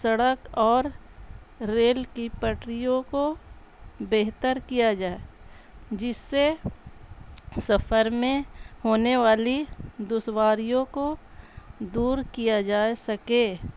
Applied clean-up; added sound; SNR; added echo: none; none; none; none.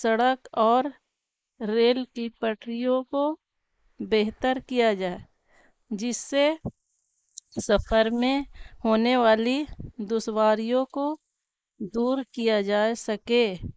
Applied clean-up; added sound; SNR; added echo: neural mask model Resemble Enhance denoiser.